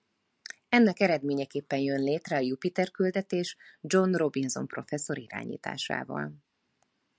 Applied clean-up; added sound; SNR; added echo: none; none; none; none.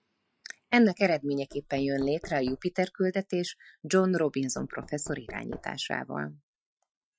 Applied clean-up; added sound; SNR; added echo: classical method Wiener filter.